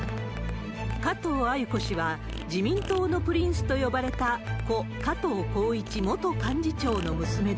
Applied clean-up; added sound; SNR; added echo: none; Fart; 20 dB; none.